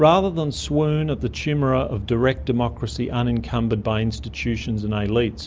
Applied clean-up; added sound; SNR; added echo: none; none; none; none.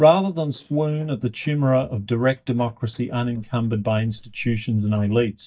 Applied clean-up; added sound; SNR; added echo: neural mask model DeepFilterNet 3.